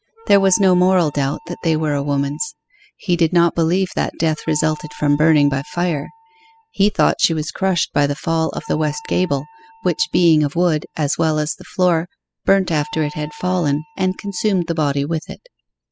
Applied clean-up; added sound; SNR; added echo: classical method spectral subtraction.